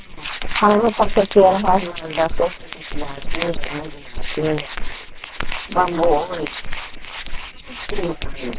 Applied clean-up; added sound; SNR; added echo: neural separator model SepFormer WHAMR!.